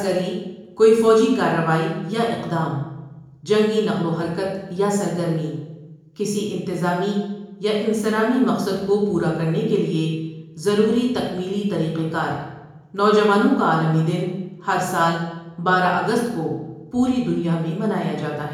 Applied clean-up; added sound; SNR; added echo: none; none; none; reverberation time 0.9 s.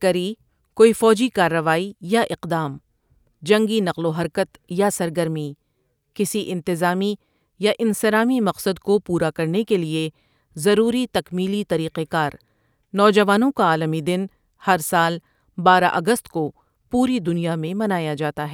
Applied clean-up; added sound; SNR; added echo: none; none; none; none.